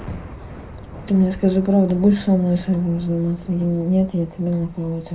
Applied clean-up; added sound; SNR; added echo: none; Thunder / Rain; 17 dB; reverberation time 0.3 s.